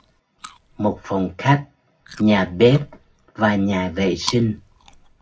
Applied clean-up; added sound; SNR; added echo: none; Chewing, mastication; 19 dB; reverberation time 0.4 s.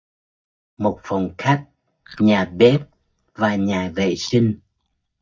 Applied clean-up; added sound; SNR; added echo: neural mask model DeepFilterNet 3.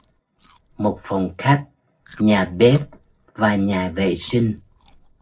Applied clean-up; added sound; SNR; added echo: neural separator model SepFormer DNS4.